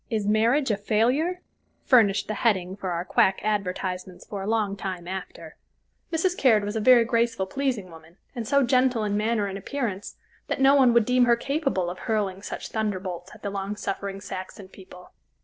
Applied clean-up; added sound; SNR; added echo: neural separator model SepFormer DNS4.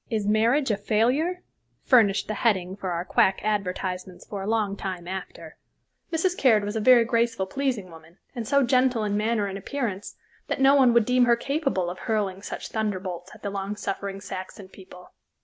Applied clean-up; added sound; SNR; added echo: none; none; none; none.